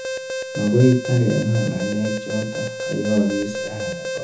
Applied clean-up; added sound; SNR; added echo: none; Alarm; 6 dB; reverberation time 0.5 s.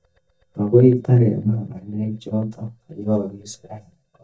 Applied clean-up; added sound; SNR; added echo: neural mask model DeepFilterNet 3.